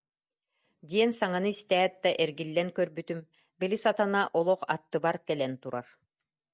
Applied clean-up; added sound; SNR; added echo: none; none; none; none.